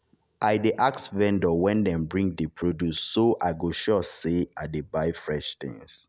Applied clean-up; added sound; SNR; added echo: none; none; none; none.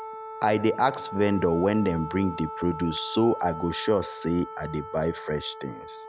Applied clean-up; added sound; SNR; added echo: none; Wind instrument, woodwind instrument; 11 dB; none.